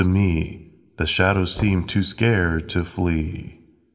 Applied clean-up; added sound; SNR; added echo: neural mask model DeepFilterNet 3.